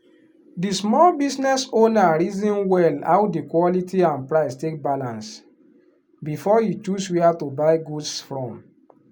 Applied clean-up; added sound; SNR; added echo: none; none; none; none.